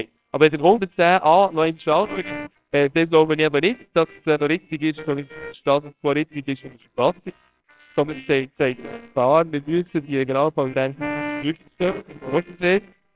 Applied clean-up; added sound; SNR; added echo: neural separator model SepFormer WHAMR!.